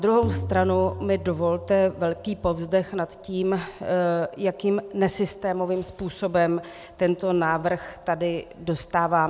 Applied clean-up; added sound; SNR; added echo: none; Tabla; 11 dB; none.